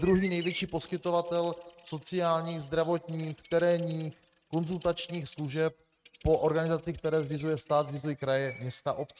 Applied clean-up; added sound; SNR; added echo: neural mask model RNNoise.